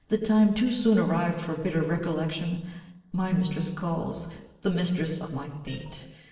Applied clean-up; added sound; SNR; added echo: neural separator model SepFormer DNS4.